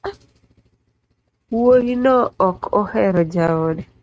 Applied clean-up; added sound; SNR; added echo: neural mask model RNNoise.